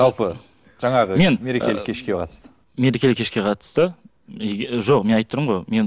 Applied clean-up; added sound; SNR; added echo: none; none; none; none.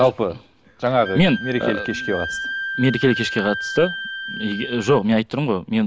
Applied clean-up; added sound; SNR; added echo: none; Wind instrument, woodwind instrument; 10 dB; none.